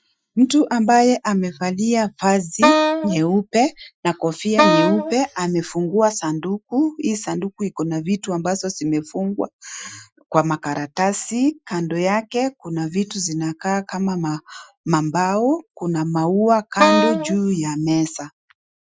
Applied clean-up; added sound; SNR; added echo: classical method Wiener filter.